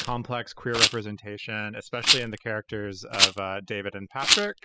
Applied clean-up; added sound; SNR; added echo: classical method spectral subtraction.